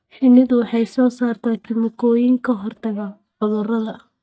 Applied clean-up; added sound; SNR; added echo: neural mask model DeepFilterNet 3.